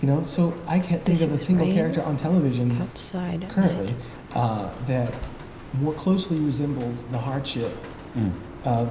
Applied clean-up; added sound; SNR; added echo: none; Rain; 9 dB; reverberation time 0.9 s.